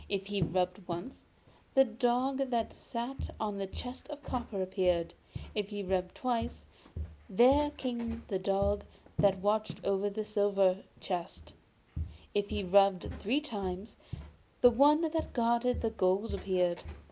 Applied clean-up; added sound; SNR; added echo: none; Walk, footsteps; 12 dB; none.